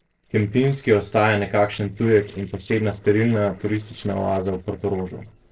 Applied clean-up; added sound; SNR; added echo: neural separator model SepFormer DNS4.